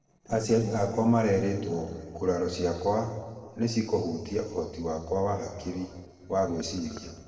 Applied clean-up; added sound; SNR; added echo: neural separator model SepFormer DNS4.